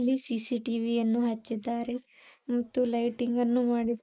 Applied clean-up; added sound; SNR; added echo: neural mask model Resemble Enhance denoiser.